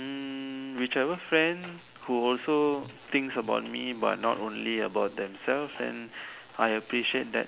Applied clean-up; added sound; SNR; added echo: none; none; none; none.